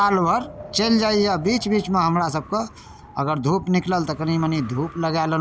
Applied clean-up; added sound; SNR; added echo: none; Wind; 18 dB; none.